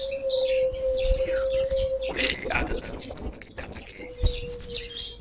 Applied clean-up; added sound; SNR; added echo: neural separator model SepFormer DNS4.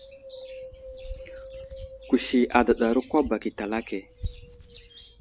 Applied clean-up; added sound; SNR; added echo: none; Wind + Hands; 13 dB; none.